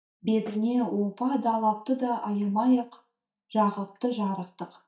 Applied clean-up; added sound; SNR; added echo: neural mask model DeepFilterNet 3.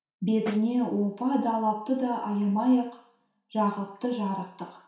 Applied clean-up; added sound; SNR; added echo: none; Snare drum; 13 dB; reverberation time 0.6 s.